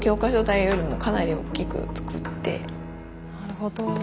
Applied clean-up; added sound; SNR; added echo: none; Bowed string instrument; 10 dB; none.